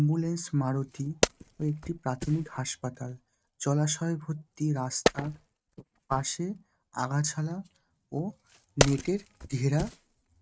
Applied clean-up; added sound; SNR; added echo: neural mask model RNNoise.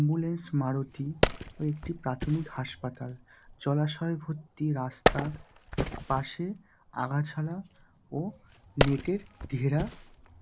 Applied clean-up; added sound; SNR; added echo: none; Wood; 3 dB; none.